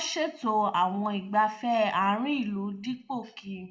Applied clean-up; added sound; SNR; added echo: none; none; none; reverberation time 0.5 s.